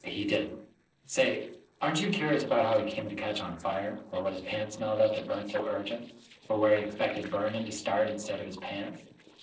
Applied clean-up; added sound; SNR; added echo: neural separator model SepFormer DNS4.